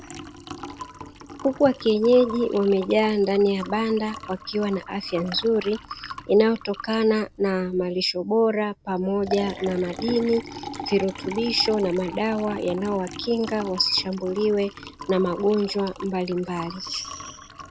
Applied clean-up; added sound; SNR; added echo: none; Liquid; 14 dB; none.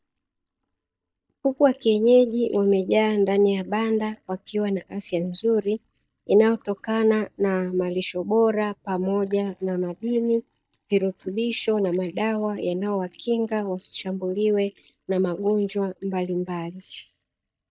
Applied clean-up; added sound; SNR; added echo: neural mask model DeepFilterNet 3.